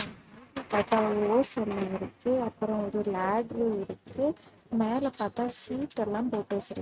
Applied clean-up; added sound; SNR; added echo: neural mask model RNNoise.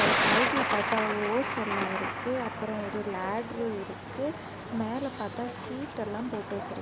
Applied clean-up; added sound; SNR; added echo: none; Thunder; 0 dB; none.